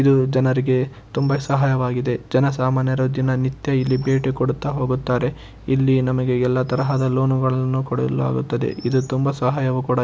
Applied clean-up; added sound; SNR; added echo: none; none; none; none.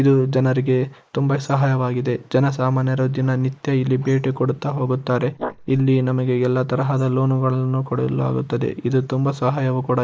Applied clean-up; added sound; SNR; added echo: neural mask model Resemble Enhance denoiser.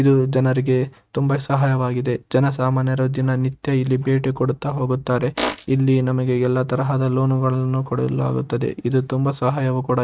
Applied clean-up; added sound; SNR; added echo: neural mask model RNNoise.